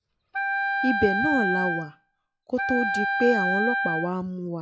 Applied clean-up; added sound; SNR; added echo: classical method log-MMSE.